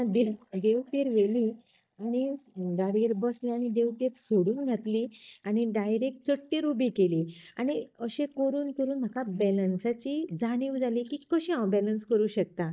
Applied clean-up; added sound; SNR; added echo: neural mask model DeepFilterNet 3.